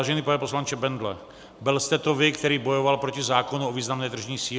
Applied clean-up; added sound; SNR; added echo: none; none; none; none.